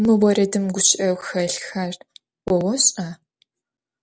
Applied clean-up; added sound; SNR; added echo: none; none; none; none.